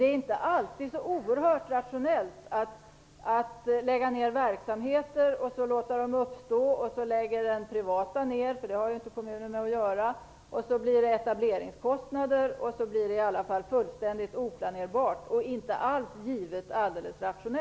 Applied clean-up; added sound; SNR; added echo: none; none; none; none.